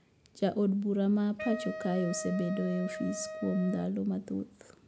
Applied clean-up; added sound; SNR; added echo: none; Wind instrument, woodwind instrument; 10 dB; none.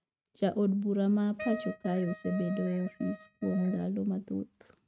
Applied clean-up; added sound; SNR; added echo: neural mask model RNNoise.